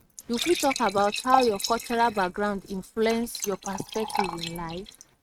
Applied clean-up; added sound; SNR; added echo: neural mask model RNNoise.